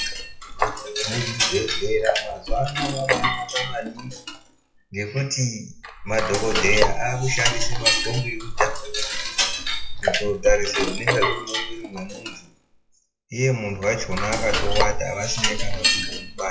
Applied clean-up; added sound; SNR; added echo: classical method WPE with log-MMSE.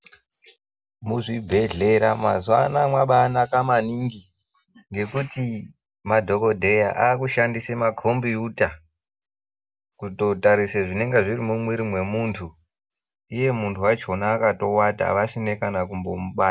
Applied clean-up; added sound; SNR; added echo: none; none; none; none.